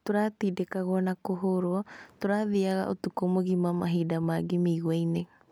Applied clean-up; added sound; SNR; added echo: none; none; none; none.